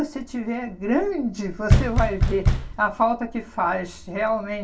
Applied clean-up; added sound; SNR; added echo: none; Knock; -4 dB; reverberation time 0.2 s.